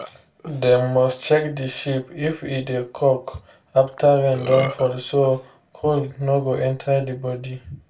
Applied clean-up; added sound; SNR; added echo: none; Burping, eructation; 17 dB; reverberation time 0.2 s.